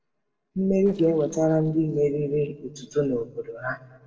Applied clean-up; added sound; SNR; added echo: neural separator model SepFormer DNS4.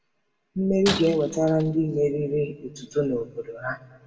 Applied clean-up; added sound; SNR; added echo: none; Shatter; 11 dB; reverberation time 1.0 s.